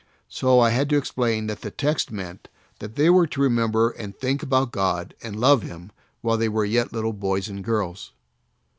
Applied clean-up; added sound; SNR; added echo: none; none; none; none.